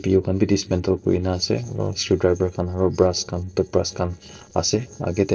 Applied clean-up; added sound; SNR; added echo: neural separator model SepFormer DNS4.